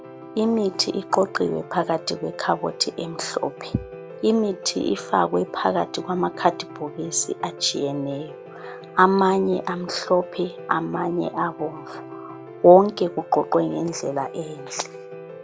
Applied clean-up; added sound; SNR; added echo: none; Piano; 15 dB; none.